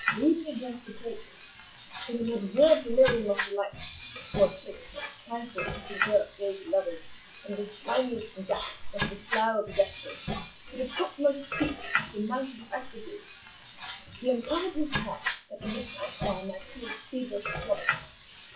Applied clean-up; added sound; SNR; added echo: classical method WPE with log-MMSE.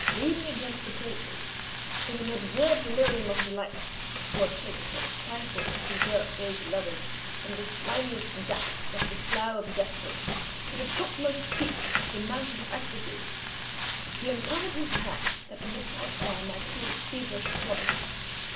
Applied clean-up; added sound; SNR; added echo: none; Frying (food); -3 dB; reverberation time 0.5 s.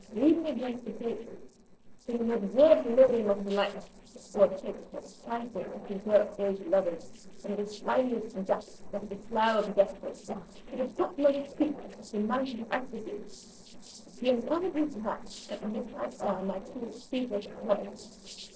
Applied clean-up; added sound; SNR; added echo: neural separator model SepFormer DNS4.